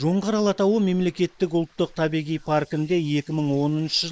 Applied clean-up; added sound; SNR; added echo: neural mask model Resemble Enhance denoiser.